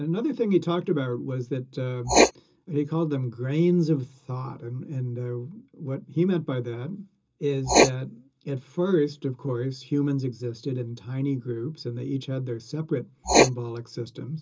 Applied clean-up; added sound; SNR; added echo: none; Writing; 2 dB; reverberation time 0.2 s.